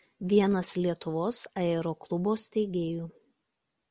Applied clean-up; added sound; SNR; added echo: none; none; none; none.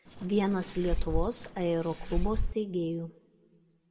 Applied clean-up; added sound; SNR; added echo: none; Fireworks; -1 dB; reverberation time 0.7 s.